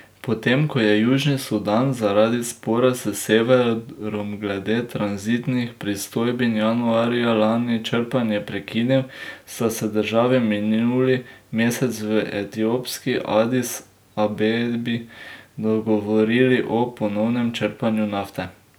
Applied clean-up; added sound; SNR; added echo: none; none; none; none.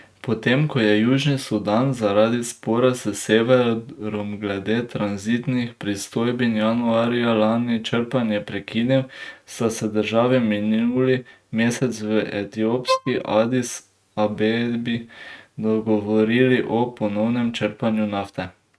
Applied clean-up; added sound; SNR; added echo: neural mask model RNNoise.